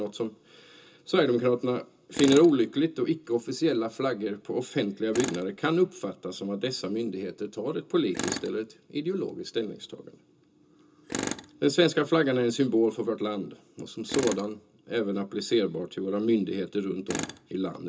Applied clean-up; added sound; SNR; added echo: none; Tools; 14 dB; reverberation time 0.2 s.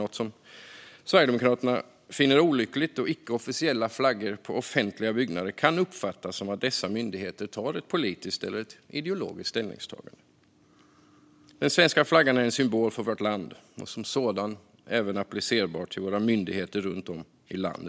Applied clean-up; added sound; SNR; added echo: none; none; none; none.